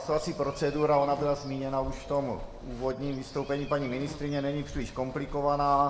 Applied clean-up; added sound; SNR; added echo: none; Walk, footsteps / Insect; 13 dB; reverberation time 0.6 s.